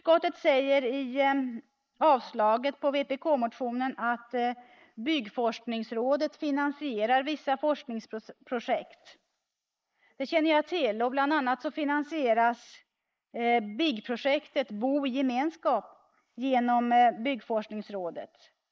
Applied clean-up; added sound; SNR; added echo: neural mask model Resemble Enhance denoiser.